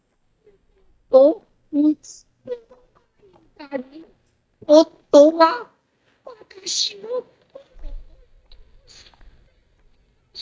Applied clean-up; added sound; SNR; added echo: neural mask model DeepFilterNet 3.